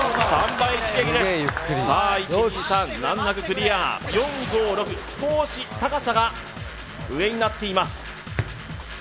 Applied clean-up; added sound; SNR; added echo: none; none; none; none.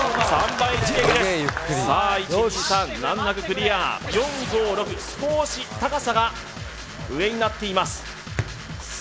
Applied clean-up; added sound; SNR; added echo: none; Gurgling; 3 dB; none.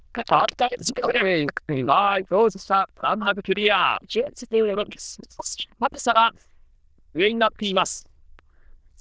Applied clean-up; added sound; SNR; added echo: neural diffusion model UNIVERSE++.